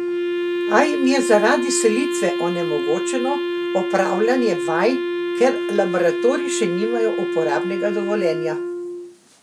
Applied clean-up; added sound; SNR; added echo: none; Wind instrument, woodwind instrument; 2 dB; none.